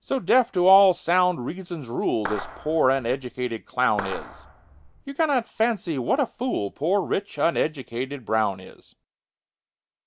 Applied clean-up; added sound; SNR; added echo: none; Clapping; 12 dB; none.